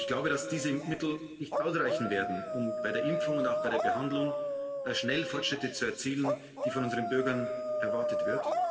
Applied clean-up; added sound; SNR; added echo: none; Dog; 1 dB; reverberation time 1.8 s.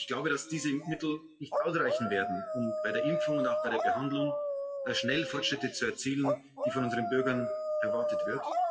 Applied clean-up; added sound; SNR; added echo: classical method WPE with log-MMSE.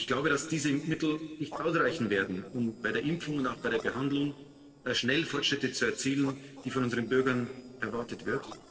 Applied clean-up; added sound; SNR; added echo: neural separator model SepFormer DNS4.